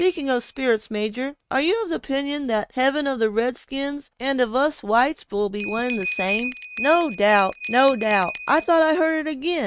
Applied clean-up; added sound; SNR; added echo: neural mask model RNNoise.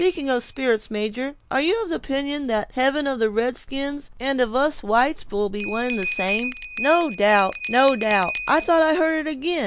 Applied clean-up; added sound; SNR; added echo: none; Bell; 12 dB; none.